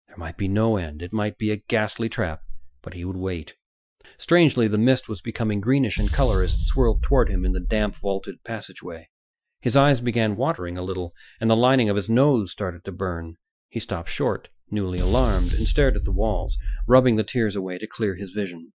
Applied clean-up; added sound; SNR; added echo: classical method Wiener filter.